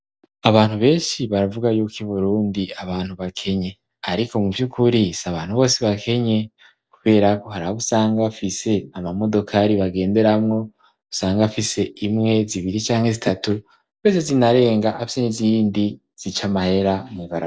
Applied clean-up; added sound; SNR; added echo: none; none; none; none.